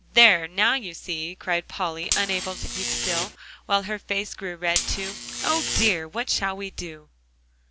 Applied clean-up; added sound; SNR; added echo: none; Buzz; 2 dB; none.